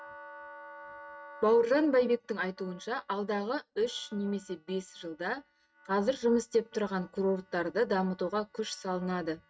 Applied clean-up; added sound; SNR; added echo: neural mask model RNNoise.